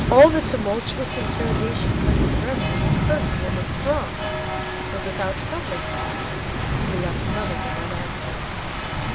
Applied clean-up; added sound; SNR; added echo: none; Rain; -2 dB; none.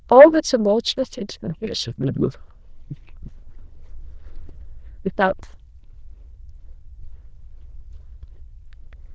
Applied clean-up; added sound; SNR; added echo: neural diffusion model UNIVERSE++.